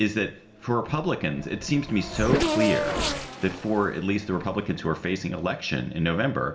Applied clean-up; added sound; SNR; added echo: none; Race car, auto racing / Accelerating, revving, vroom; 5 dB; reverberation time 1.4 s.